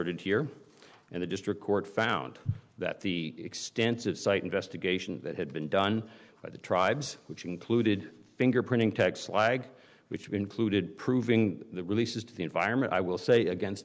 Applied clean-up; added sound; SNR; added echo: none; none; none; none.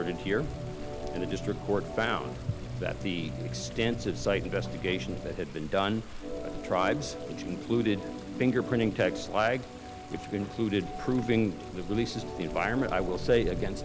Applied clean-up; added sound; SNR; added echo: none; Water + Organ; 6 dB; none.